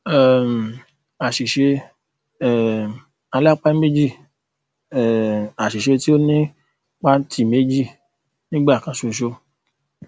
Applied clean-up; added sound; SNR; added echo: none; none; none; none.